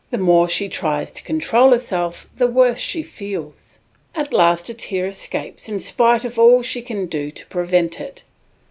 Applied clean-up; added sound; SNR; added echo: none; none; none; none.